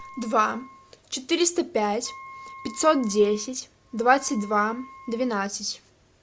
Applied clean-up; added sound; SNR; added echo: none; Wind instrument, woodwind instrument; 20 dB; none.